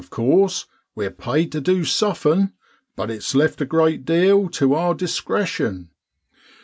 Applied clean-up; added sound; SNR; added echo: none; none; none; none.